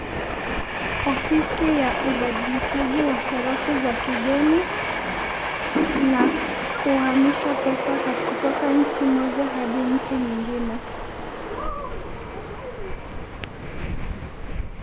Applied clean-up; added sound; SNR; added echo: none; Train; 2 dB; none.